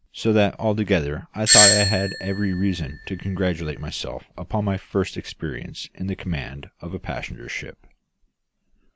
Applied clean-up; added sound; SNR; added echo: none; Doorbell; -4 dB; none.